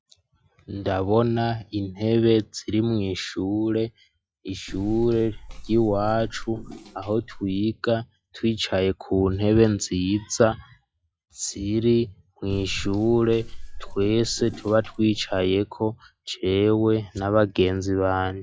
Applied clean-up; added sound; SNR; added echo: classical method log-MMSE.